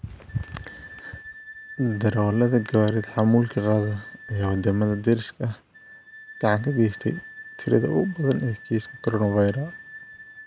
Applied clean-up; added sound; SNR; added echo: none; Wind instrument, woodwind instrument; 19 dB; none.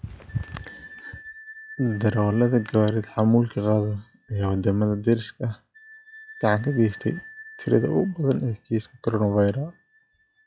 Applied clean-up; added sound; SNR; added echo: classical method log-MMSE.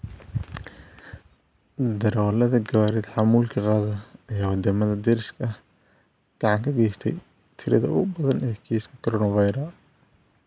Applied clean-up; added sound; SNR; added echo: none; none; none; none.